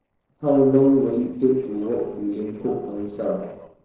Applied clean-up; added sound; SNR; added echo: neural separator model SepFormer DNS4.